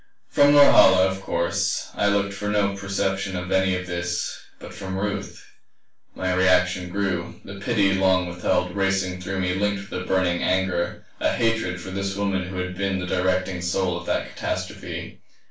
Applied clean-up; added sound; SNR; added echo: none; none; none; reverberation time 0.3 s.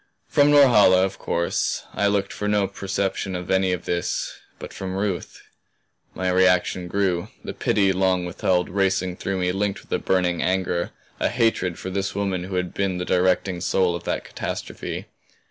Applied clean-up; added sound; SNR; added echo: none; none; none; none.